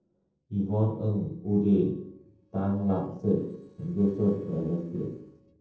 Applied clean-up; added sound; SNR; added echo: neural separator model SepFormer DNS4.